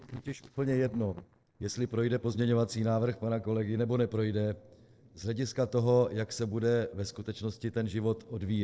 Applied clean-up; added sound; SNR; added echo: neural separator model SepFormer DNS4.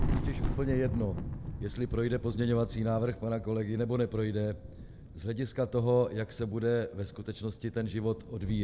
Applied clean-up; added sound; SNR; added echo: none; Thunder; 6 dB; reverberation time 0.7 s.